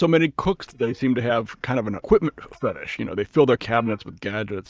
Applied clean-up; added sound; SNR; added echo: neural mask model DeepFilterNet 3.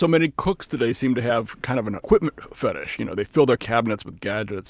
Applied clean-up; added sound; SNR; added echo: none; none; none; none.